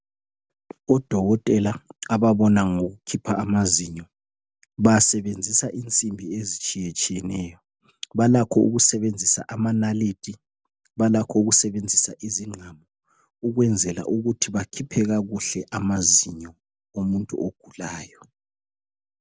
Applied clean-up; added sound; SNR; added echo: none; none; none; none.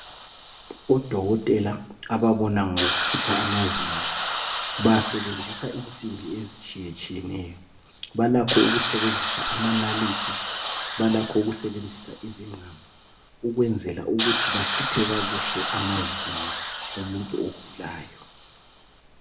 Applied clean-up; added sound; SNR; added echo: none; Hiss; 1 dB; reverberation time 0.6 s.